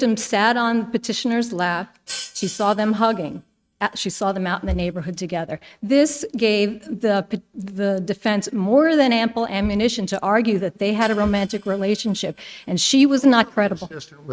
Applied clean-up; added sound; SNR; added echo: neural mask model RNNoise.